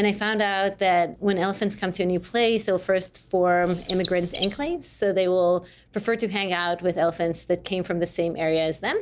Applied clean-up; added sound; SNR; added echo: none; Chirp, tweet; 12 dB; none.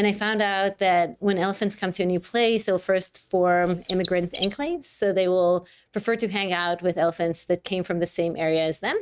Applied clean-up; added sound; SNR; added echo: neural mask model RNNoise.